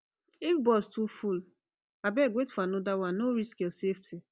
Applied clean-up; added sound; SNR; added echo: none; none; none; none.